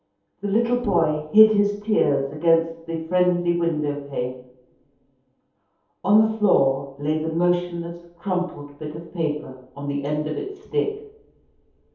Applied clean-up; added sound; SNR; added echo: none; Bowed string instrument; 16 dB; reverberation time 0.7 s.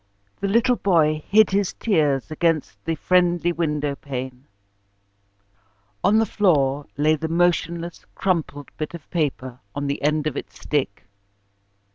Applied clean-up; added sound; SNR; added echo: none; none; none; none.